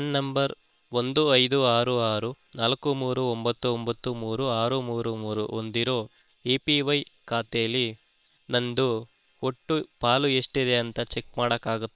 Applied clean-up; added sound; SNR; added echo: neural separator model SepFormer WHAM!.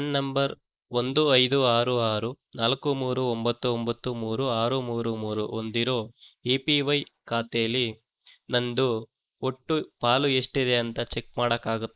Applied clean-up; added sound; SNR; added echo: neural mask model Resemble Enhance denoiser.